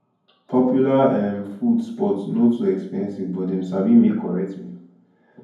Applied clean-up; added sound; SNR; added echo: none; none; none; reverberation time 0.9 s.